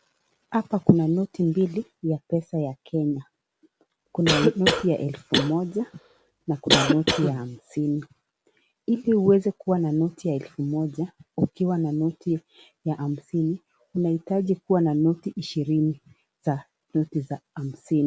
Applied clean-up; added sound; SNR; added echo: none; Cough; 0 dB; none.